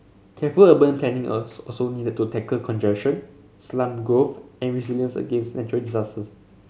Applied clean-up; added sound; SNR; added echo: none; none; none; none.